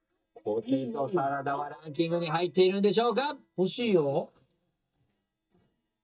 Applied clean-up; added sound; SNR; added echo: neural mask model DeepFilterNet 3.